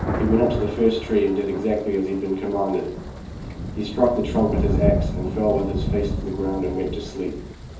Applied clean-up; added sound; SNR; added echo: none; Thunder; 4 dB; reverberation time 0.6 s.